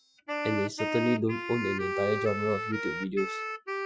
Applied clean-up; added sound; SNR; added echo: classical method Wiener filter.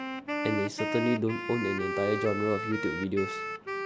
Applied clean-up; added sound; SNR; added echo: none; Wind instrument, woodwind instrument; 3 dB; none.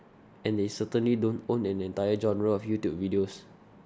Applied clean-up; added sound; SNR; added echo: none; none; none; none.